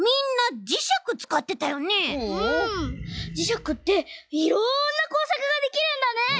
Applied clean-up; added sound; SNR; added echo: classical method log-MMSE.